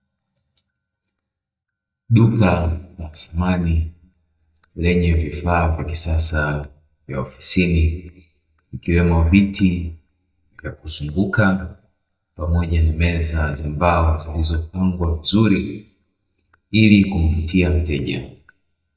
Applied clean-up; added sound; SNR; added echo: neural mask model DeepFilterNet 3.